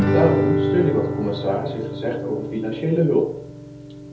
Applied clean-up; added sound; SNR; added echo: none; Guitar; 1 dB; reverberation time 0.9 s.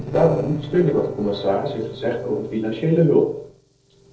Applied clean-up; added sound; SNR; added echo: neural separator model SepFormer DNS4.